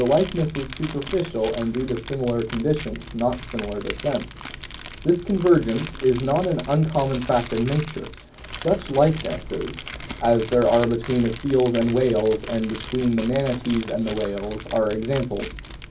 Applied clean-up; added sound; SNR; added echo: none; Crumpling, crinkling; 11 dB; reverberation time 0.4 s.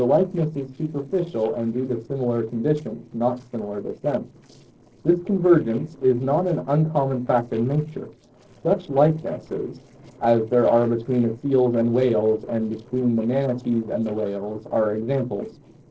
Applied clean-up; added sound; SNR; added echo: neural separator model SepFormer DNS4.